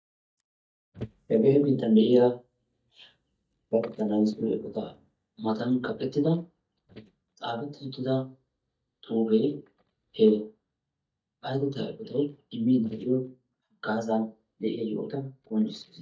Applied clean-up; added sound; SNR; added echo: neural mask model DeepFilterNet 3.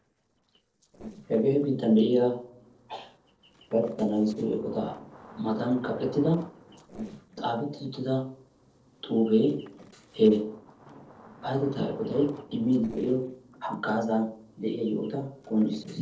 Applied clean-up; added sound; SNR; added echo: neural separator model SepFormer DNS4.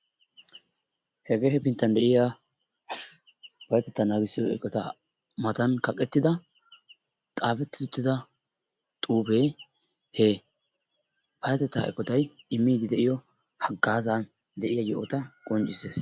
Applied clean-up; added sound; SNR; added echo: none; none; none; none.